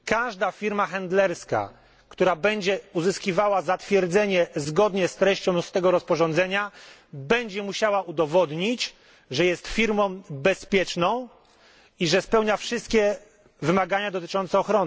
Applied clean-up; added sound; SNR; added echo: none; none; none; none.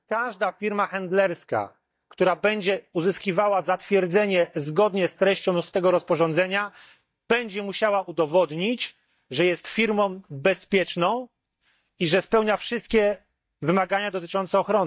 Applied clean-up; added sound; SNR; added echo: neural mask model DeepFilterNet 3.